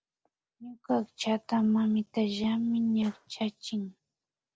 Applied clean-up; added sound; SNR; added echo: neural separator model SepFormer DNS4.